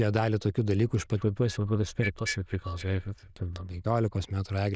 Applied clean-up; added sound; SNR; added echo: neural diffusion model UNIVERSE++.